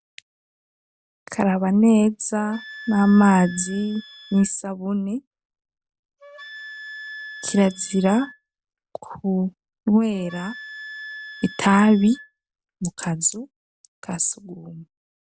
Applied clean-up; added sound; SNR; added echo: none; Wind instrument, woodwind instrument; 18 dB; none.